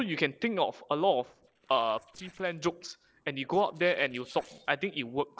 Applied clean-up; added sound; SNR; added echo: neural separator model SepFormer DNS4.